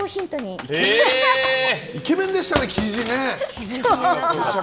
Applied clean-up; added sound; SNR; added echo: none; Computer keyboard; 13 dB; none.